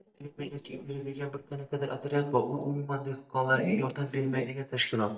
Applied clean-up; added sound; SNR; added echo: neural mask model DeepFilterNet 3.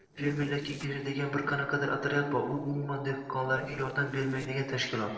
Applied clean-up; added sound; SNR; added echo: neural separator model SepFormer DNS4.